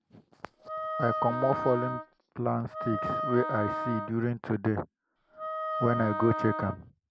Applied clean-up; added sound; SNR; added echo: none; Wind instrument, woodwind instrument; 3 dB; none.